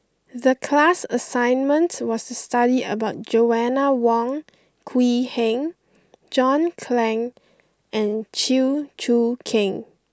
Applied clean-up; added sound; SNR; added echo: none; none; none; none.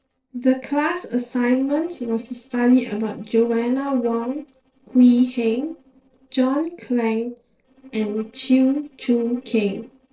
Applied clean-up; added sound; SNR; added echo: neural separator model SepFormer DNS4.